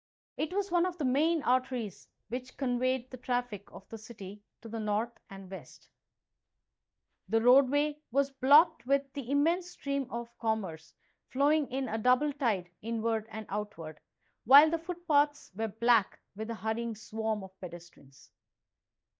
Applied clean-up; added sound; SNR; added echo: neural mask model DeepFilterNet 3.